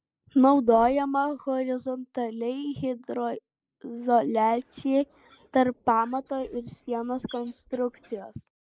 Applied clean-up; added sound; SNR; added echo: neural mask model Resemble Enhance denoiser.